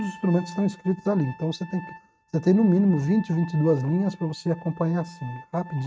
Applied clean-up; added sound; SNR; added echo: neural mask model RNNoise.